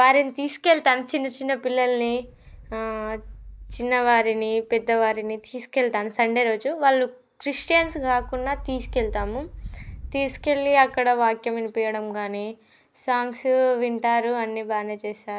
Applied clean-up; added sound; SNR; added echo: neural mask model DeepFilterNet 3.